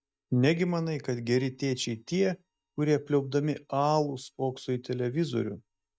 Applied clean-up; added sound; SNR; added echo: neural mask model DeepFilterNet 3.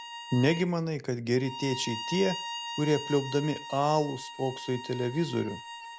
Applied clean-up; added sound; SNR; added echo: none; Bowed string instrument; 11 dB; none.